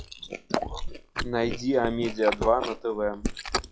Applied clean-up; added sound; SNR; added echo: classical method log-MMSE.